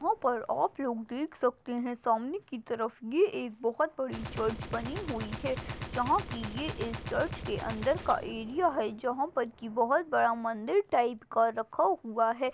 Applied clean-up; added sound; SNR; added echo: none; Gunshot, gunfire; 13 dB; none.